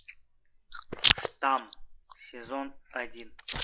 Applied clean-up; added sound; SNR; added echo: classical method log-MMSE.